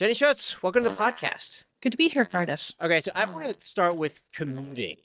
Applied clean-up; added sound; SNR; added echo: neural mask model DeepFilterNet 3.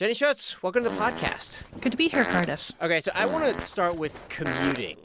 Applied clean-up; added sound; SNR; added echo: none; Fart; 7 dB; none.